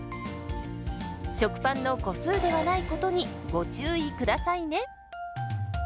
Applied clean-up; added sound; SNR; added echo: none; none; none; none.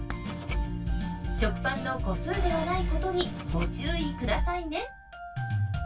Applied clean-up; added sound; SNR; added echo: none; Writing; 16 dB; reverberation time 0.1 s.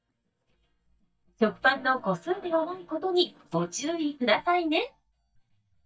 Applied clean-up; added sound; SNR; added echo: neural mask model DeepFilterNet 3.